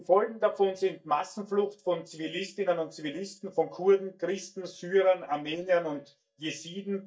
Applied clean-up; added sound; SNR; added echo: neural mask model DeepFilterNet 3.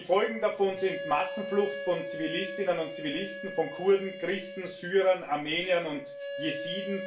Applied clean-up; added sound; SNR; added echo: none; Wind instrument, woodwind instrument; 9 dB; reverberation time 0.3 s.